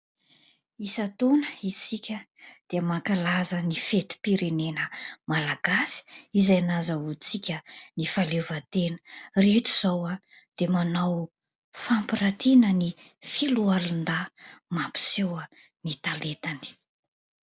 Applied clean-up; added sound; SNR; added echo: none; none; none; none.